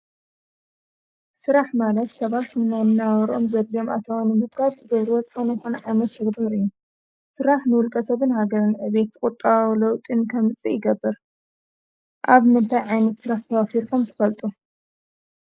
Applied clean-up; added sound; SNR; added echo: neural mask model Resemble Enhance denoiser.